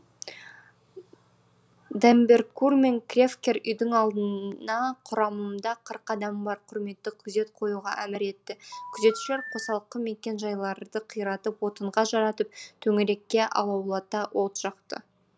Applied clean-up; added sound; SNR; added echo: none; Telephone; 11 dB; none.